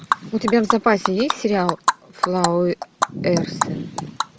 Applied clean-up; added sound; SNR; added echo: none; Animal; 3 dB; none.